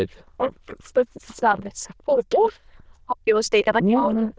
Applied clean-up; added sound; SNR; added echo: neural diffusion model UNIVERSE++.